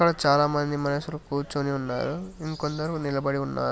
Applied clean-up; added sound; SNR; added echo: none; none; none; none.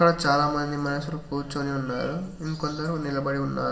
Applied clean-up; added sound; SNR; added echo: none; none; none; reverberation time 1.9 s.